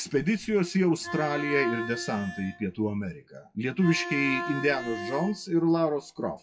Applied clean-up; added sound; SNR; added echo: classical method WPE with log-MMSE.